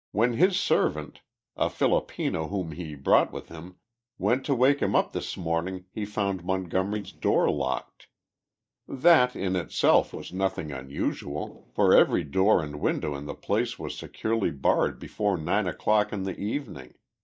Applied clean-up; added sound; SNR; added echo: neural mask model DeepFilterNet 3.